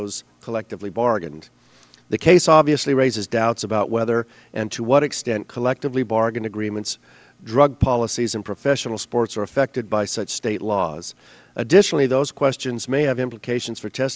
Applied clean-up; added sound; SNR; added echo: none; none; none; none.